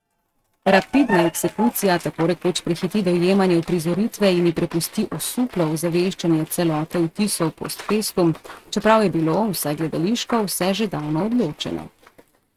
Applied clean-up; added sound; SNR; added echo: neural mask model RNNoise.